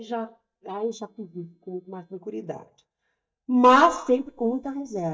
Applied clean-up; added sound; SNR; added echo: neural mask model DeepFilterNet 3.